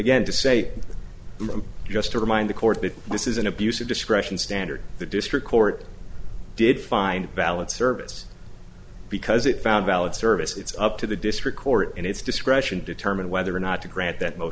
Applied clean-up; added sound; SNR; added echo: none; none; none; none.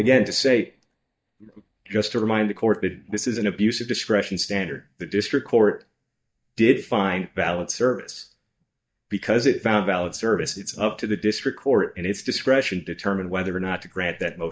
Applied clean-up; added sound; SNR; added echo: neural mask model DeepFilterNet 3.